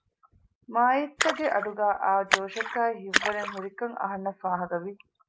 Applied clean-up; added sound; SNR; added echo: none; Splash, splatter; 5 dB; none.